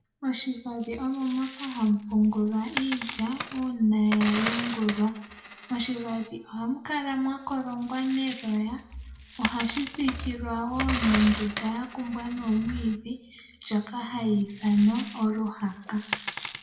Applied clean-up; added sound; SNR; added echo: none; Coin (dropping); 11 dB; reverberation time 0.7 s.